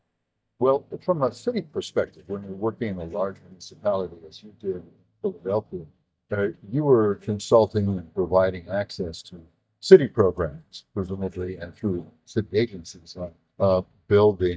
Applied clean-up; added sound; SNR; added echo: neural mask model DeepFilterNet 3.